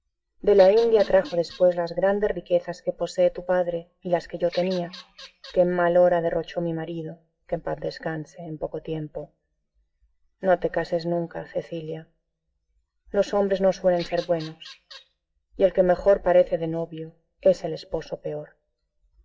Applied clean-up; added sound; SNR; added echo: classical method WPE with log-MMSE.